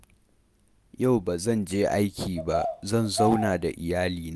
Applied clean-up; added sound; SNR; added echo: none; Bird vocalization, bird call, bird song; 6 dB; none.